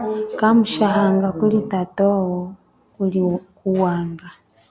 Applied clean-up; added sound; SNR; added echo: none; none; none; none.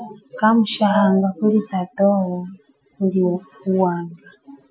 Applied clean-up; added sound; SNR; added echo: classical method Wiener filter.